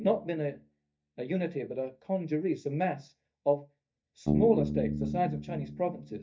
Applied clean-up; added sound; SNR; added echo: neural mask model DeepFilterNet 3.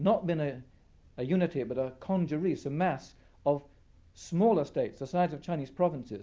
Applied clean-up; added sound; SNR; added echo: none; none; none; none.